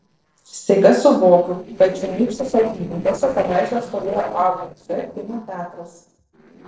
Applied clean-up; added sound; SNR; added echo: neural separator model SepFormer DNS4.